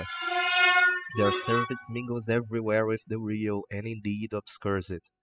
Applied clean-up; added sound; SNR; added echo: classical method spectral subtraction.